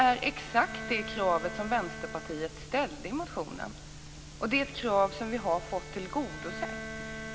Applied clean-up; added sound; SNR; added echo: none; Bowed string instrument; 12 dB; none.